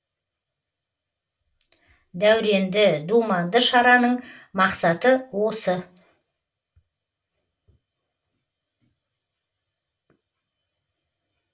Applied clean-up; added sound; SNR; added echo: none; none; none; reverberation time 0.2 s.